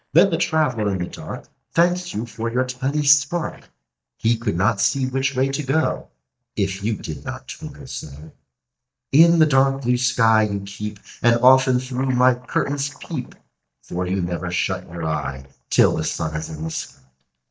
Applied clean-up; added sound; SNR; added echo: neural mask model DeepFilterNet 3.